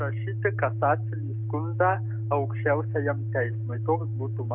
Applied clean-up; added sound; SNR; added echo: none; Organ; 1 dB; none.